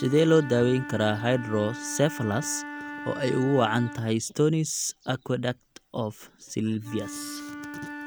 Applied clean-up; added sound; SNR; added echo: none; Wind instrument, woodwind instrument; 13 dB; none.